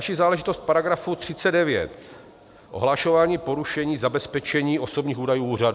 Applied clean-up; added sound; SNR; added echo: none; none; none; none.